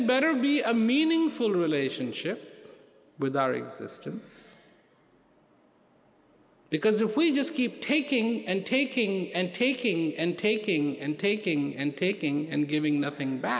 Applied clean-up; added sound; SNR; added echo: none; none; none; none.